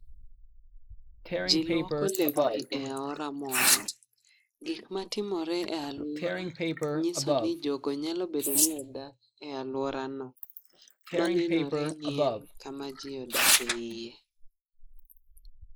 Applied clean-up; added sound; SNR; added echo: neural mask model Resemble Enhance denoiser.